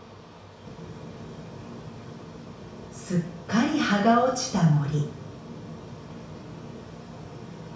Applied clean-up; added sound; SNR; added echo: none; none; none; reverberation time 0.6 s.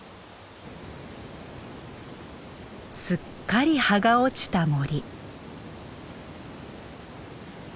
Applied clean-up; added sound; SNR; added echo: none; none; none; none.